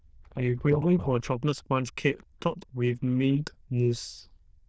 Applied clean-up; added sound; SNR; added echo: neural diffusion model UNIVERSE++.